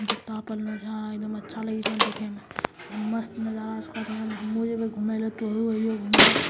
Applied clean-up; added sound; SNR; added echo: none; Slam; 0 dB; none.